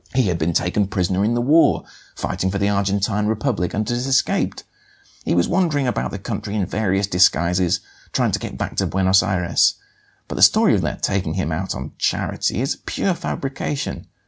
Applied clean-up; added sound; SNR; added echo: none; none; none; none.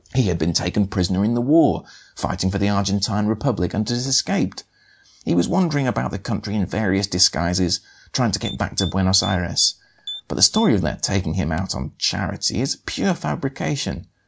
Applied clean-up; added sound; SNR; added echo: none; Typing; 16 dB; none.